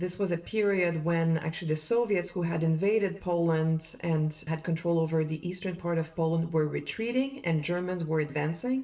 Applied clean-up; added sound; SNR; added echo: none; none; none; reverberation time 0.6 s.